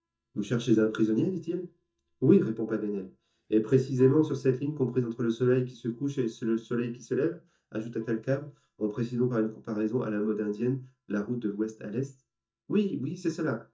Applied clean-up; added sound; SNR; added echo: neural mask model DeepFilterNet 3.